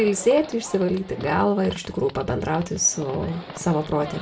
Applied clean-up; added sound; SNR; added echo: none; Livestock, farm animals, working animals; 16 dB; reverberation time 0.2 s.